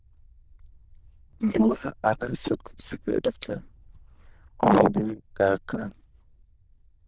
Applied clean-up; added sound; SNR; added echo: neural diffusion model UNIVERSE++.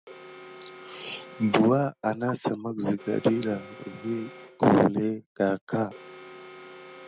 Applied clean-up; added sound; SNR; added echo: none; Alarm; 20 dB; none.